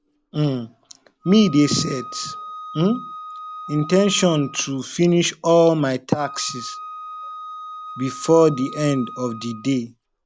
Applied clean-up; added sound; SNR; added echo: none; Wind instrument, woodwind instrument; 15 dB; none.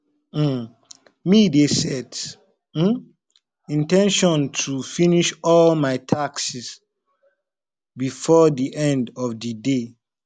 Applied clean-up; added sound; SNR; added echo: none; none; none; none.